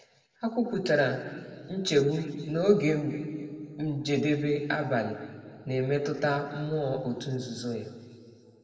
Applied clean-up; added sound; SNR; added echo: none; none; none; reverberation time 2.1 s.